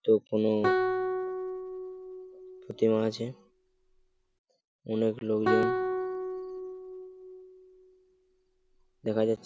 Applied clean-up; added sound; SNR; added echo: none; Guitar; 1 dB; none.